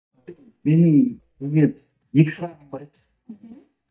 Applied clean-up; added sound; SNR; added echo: neural mask model DeepFilterNet 3.